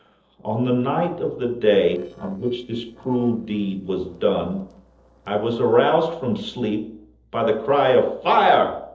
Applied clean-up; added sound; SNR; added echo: neural separator model SepFormer DNS4.